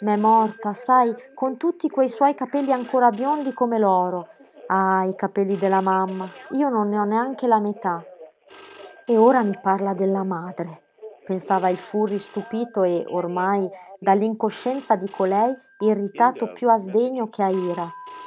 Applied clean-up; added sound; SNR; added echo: none; Telephone + Telephone; 19 dB; none.